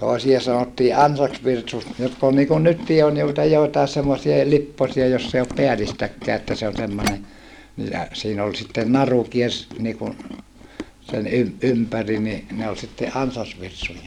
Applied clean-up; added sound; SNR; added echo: none; Tools; 16 dB; none.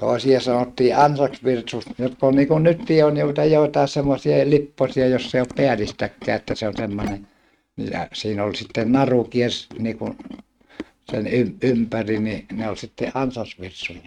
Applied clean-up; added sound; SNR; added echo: neural mask model RNNoise.